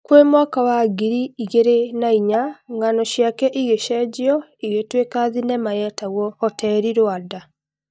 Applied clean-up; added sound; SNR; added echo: neural mask model DeepFilterNet 3.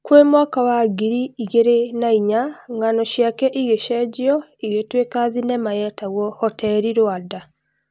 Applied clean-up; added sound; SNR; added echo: none; none; none; none.